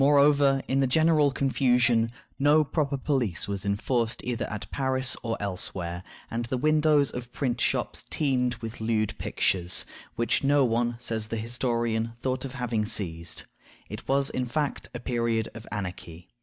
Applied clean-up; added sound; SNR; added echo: neural mask model DeepFilterNet 3.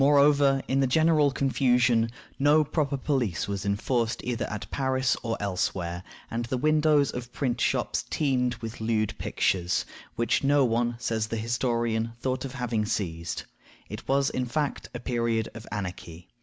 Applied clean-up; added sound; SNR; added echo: none; none; none; none.